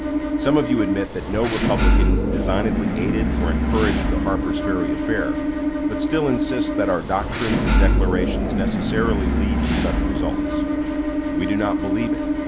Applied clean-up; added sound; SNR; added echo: none; Engine / Mechanisms; -5 dB; none.